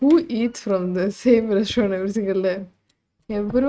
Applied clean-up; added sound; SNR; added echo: neural mask model RNNoise.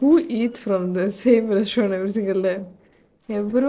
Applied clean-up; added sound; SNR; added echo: neural separator model SepFormer DNS4.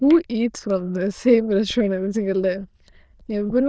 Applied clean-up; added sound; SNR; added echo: neural diffusion model UNIVERSE++.